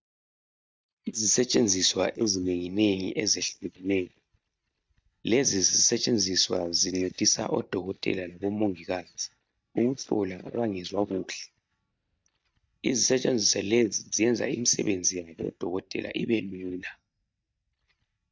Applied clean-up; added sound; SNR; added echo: neural mask model DeepFilterNet 3.